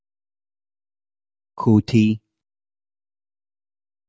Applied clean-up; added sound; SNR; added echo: none; none; none; none.